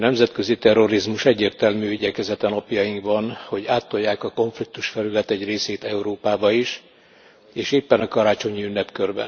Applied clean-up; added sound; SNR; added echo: none; none; none; none.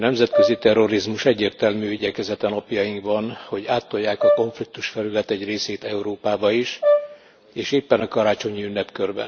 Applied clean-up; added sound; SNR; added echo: none; Brass instrument; 2 dB; none.